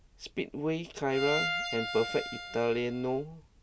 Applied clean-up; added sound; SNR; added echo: none; Bowed string instrument; 5 dB; none.